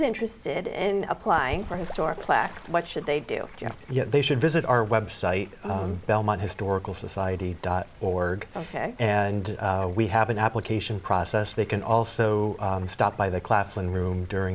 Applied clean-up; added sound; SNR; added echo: none; Bird / Fowl; 19 dB; none.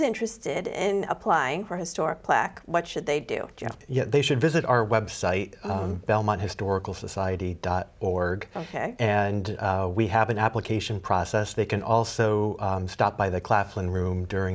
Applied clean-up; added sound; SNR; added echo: none; none; none; none.